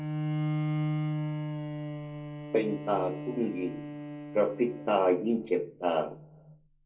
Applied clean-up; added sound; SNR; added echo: none; Bowed string instrument; 4 dB; reverberation time 0.2 s.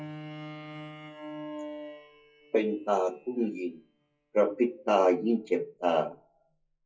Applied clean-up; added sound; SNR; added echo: classical method WPE with log-MMSE.